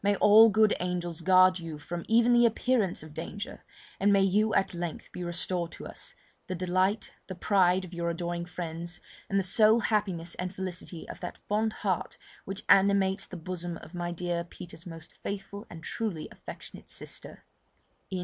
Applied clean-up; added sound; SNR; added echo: none; none; none; none.